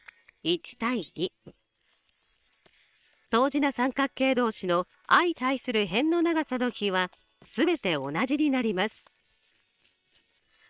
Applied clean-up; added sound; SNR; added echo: neural separator model SepFormer WHAM!.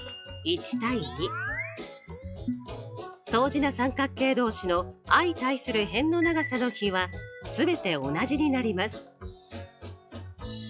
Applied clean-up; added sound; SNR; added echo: classical method log-MMSE.